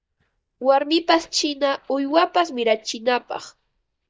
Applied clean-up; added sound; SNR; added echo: neural mask model DeepFilterNet 3.